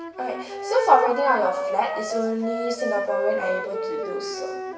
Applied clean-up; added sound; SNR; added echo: none; Wind instrument, woodwind instrument; 5 dB; reverberation time 1.0 s.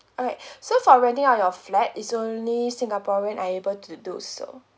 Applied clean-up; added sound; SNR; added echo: none; none; none; none.